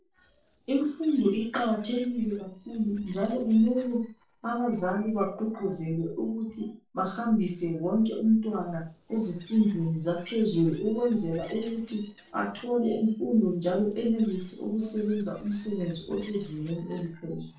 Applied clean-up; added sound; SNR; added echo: neural separator model SepFormer DNS4.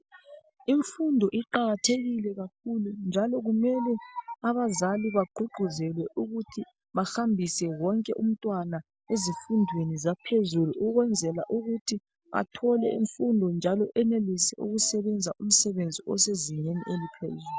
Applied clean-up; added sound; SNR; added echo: none; none; none; none.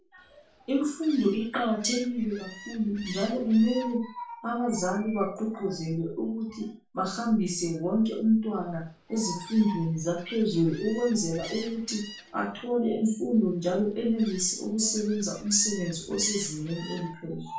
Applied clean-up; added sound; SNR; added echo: none; Gull, seagull; 19 dB; reverberation time 0.3 s.